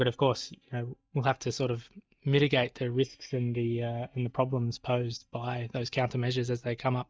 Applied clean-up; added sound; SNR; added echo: neural mask model DeepFilterNet 3.